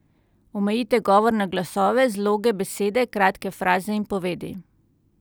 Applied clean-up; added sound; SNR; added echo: none; none; none; none.